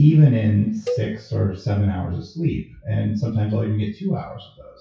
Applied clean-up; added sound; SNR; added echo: classical method WPE with log-MMSE.